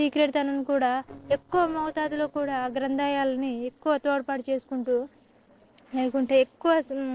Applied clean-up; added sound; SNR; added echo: neural separator model SepFormer DNS4.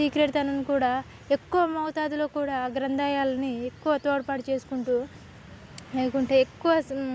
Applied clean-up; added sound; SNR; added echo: none; none; none; none.